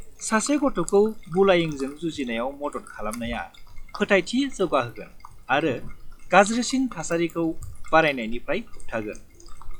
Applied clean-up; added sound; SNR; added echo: classical method log-MMSE.